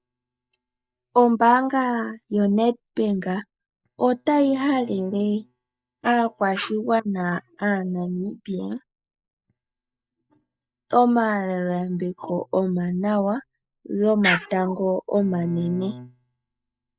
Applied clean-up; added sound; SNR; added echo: neural mask model DeepFilterNet 3.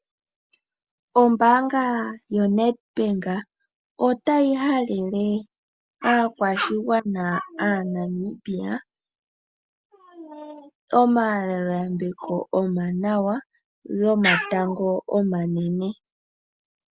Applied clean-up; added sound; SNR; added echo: none; none; none; none.